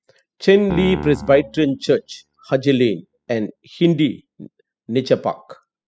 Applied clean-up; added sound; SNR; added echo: classical method spectral subtraction.